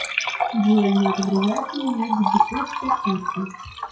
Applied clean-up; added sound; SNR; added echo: classical method WPE with log-MMSE.